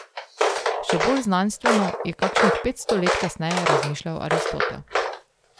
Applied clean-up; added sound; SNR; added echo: none; Walk, footsteps; -2 dB; none.